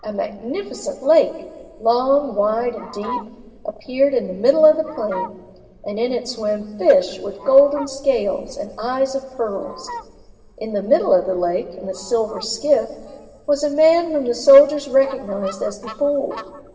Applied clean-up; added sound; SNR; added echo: none; Fowl; 19 dB; reverberation time 2.1 s.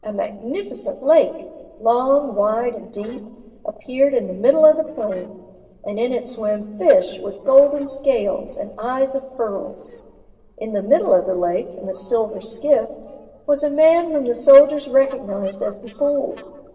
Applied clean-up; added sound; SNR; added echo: neural separator model SepFormer DNS4.